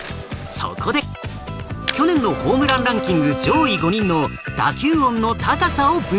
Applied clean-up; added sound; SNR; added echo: none; Bowed string instrument; 9 dB; none.